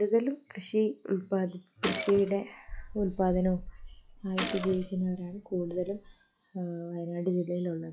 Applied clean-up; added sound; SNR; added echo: classical method log-MMSE.